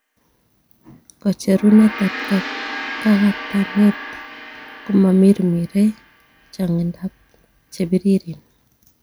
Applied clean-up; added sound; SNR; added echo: none; Gong; 14 dB; none.